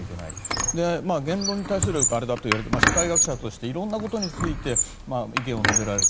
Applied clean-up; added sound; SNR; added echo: none; Squeak; -1 dB; none.